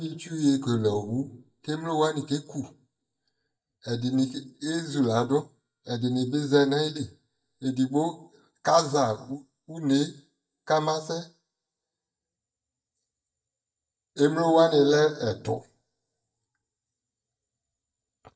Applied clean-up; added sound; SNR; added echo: neural mask model DeepFilterNet 3.